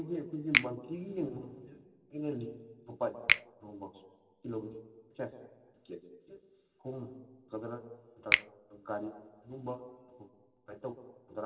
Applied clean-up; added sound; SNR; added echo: none; Finger snapping; -5 dB; reverberation time 2.2 s.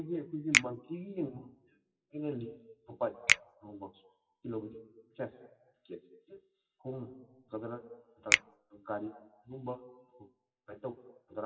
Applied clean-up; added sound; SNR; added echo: classical method WPE with log-MMSE.